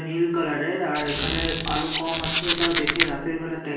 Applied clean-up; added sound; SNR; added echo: none; Squeak; 1 dB; reverberation time 0.7 s.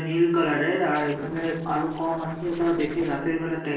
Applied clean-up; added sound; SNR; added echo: neural separator model SepFormer DNS4.